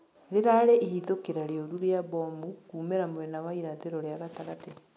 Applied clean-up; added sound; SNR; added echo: none; none; none; none.